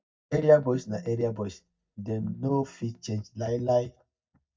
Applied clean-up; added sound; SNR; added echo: neural mask model DeepFilterNet 3.